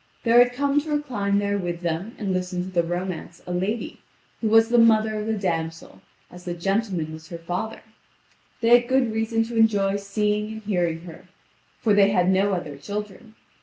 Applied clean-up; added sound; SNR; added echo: none; none; none; none.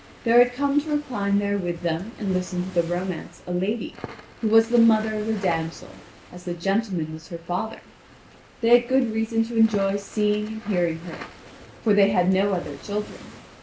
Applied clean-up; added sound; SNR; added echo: none; Crackle + Waves, surf; 19 dB; none.